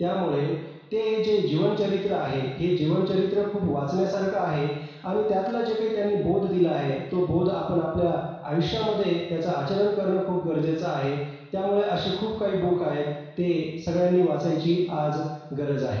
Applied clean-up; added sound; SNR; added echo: none; none; none; reverberation time 1.1 s.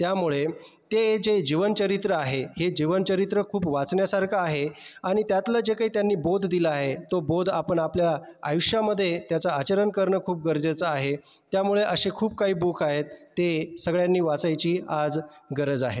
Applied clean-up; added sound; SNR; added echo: none; none; none; none.